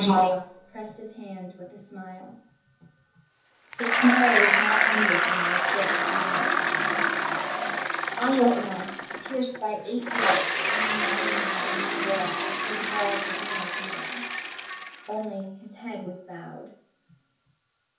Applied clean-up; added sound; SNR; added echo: none; Bicycle; -2 dB; reverberation time 0.6 s.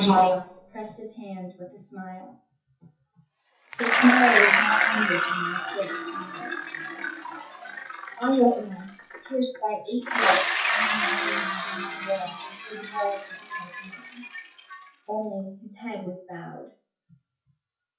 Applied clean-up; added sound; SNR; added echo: classical method WPE with log-MMSE.